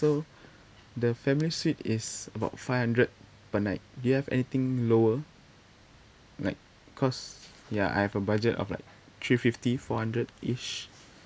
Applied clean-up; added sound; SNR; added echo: none; none; none; none.